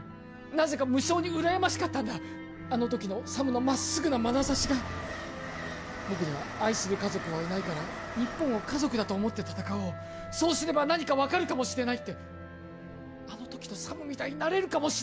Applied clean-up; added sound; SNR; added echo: none; Train + Wind instrument, woodwind instrument; 12 dB; none.